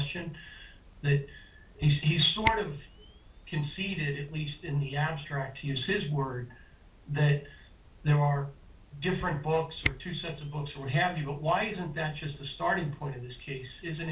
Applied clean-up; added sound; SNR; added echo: none; Camera; 13 dB; reverberation time 0.3 s.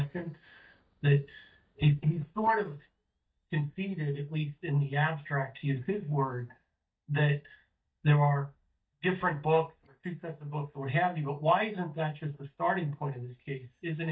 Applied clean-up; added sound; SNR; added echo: neural mask model DeepFilterNet 3.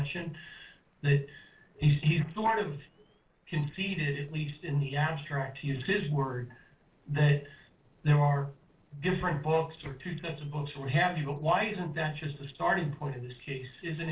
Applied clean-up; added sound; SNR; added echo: neural separator model SepFormer DNS4.